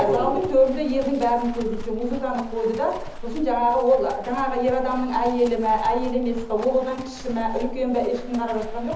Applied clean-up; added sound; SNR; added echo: none; Livestock, farm animals, working animals; 11 dB; reverberation time 0.7 s.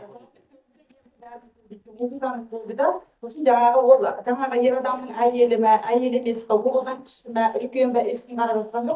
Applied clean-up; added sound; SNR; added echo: neural mask model DeepFilterNet 3.